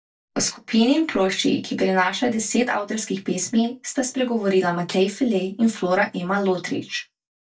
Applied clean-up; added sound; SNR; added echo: neural mask model DeepFilterNet 3.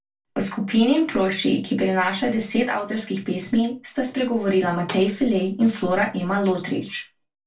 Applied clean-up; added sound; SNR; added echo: neural separator model SepFormer DNS4.